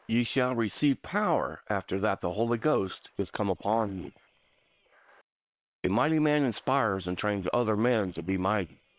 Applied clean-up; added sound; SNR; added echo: neural separator model SepFormer WHAM!.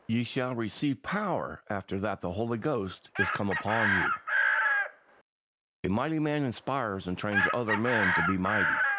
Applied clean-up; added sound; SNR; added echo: none; Chicken, rooster; 0 dB; none.